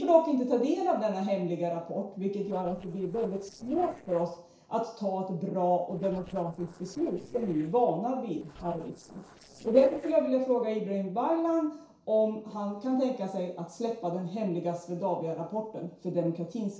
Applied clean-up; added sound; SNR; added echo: neural separator model SepFormer DNS4.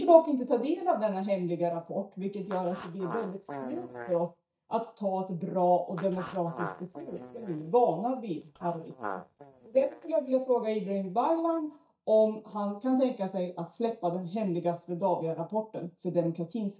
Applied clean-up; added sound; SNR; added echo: neural mask model DeepFilterNet 3.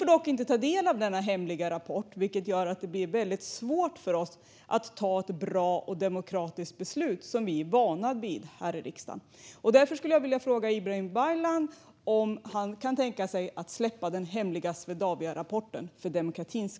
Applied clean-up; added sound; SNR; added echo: none; none; none; none.